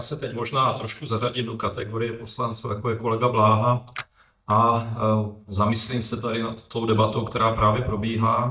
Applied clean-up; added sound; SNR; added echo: neural mask model DeepFilterNet 3.